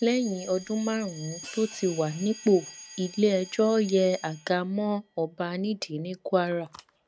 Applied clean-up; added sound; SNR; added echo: none; Alarm + Hi-hat; 19 dB; none.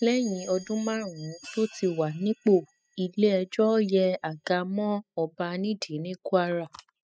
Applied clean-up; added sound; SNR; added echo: classical method spectral subtraction.